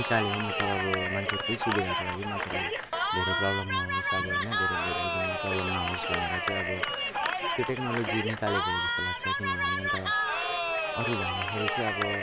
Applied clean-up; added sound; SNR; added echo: none; Cheering; -4 dB; none.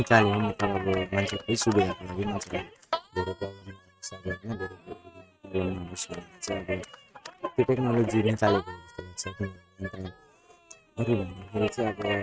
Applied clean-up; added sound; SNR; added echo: neural mask model RNNoise.